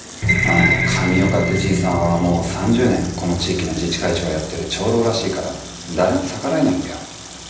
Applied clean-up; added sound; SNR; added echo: none; Sink (filling or washing) / Water tap, faucet; 17 dB; reverberation time 0.9 s.